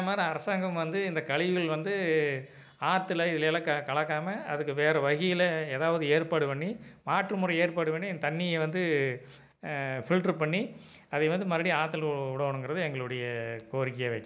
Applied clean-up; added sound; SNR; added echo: none; none; none; none.